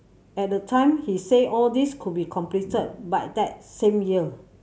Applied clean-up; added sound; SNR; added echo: none; none; none; none.